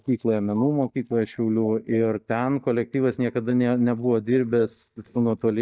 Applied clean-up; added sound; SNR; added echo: neural mask model DeepFilterNet 3.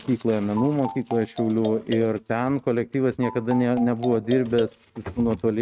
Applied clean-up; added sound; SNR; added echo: neural mask model RNNoise.